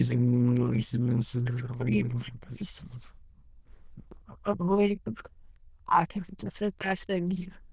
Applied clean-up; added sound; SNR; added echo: neural diffusion model UNIVERSE++.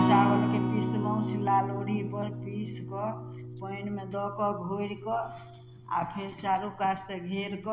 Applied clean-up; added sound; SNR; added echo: none; Acoustic guitar; 1 dB; none.